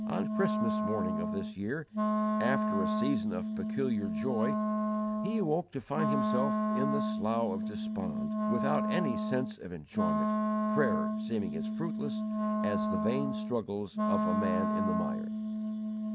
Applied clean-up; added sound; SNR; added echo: none; Wind instrument, woodwind instrument; -4 dB; none.